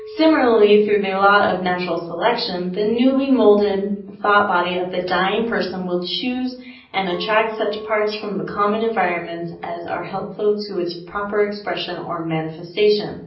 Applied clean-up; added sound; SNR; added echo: none; Chink, clink; 20 dB; reverberation time 0.6 s.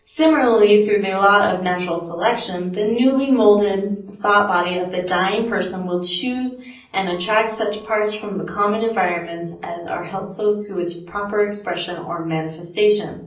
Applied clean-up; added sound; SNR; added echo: neural separator model SepFormer DNS4.